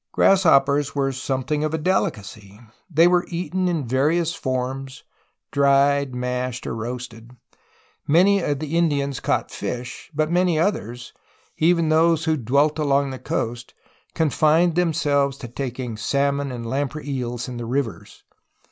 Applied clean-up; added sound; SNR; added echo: none; none; none; none.